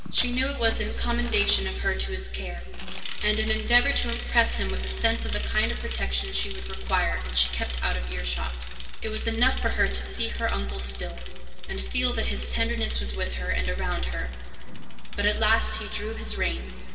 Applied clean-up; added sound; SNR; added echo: none; Bicycle; 14 dB; reverberation time 2.3 s.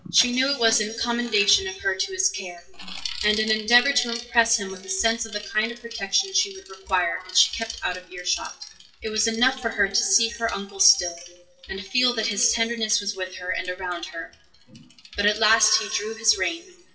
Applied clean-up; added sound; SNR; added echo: classical method WPE with log-MMSE.